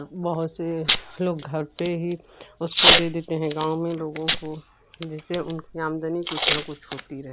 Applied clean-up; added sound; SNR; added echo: none; Packing tape, duct tape / Tearing; -2 dB; none.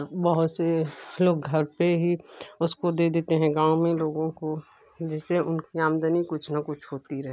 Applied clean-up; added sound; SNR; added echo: none; none; none; none.